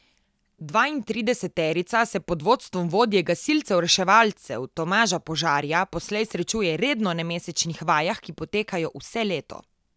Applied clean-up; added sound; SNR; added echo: none; none; none; none.